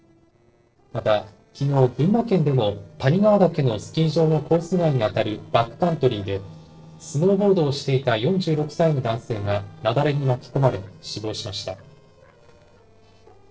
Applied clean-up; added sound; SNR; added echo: neural separator model SepFormer DNS4.